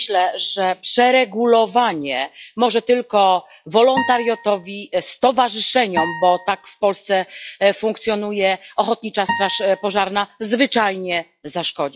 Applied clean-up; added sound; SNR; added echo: classical method log-MMSE.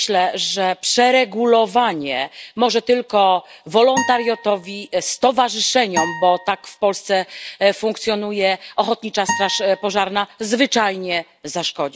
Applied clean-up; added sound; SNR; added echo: none; Acoustic guitar; 10 dB; none.